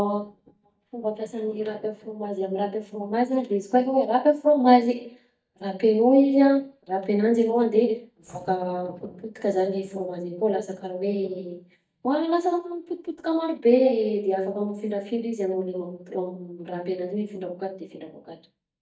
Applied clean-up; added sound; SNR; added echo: neural mask model DeepFilterNet 3.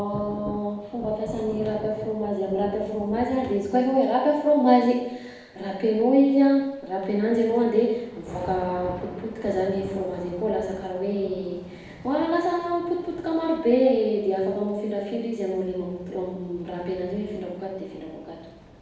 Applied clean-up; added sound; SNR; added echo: none; Thunder / Rain; 18 dB; reverberation time 0.8 s.